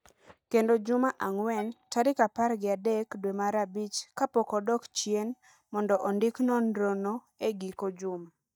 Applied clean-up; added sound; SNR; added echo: neural mask model DeepFilterNet 3.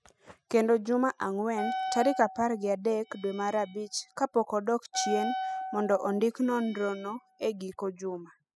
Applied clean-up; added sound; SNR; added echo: classical method spectral subtraction.